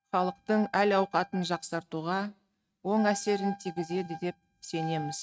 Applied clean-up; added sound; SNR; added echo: neural mask model RNNoise.